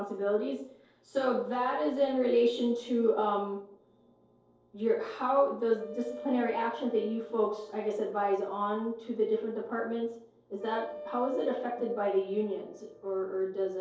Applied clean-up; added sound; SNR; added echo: neural separator model SepFormer DNS4.